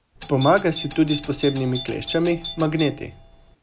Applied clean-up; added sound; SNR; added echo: none; Doorbell; 4 dB; none.